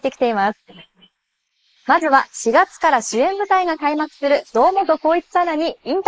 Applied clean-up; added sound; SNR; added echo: neural mask model Resemble Enhance denoiser.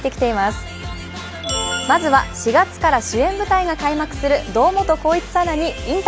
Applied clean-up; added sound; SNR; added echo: none; none; none; none.